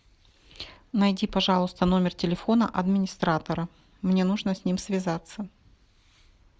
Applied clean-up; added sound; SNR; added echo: none; none; none; none.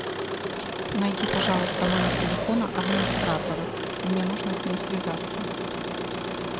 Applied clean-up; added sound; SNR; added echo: none; Engine; -1 dB; none.